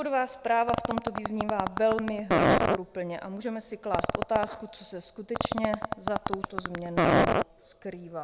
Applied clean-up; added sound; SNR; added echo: none; Fart; -2 dB; none.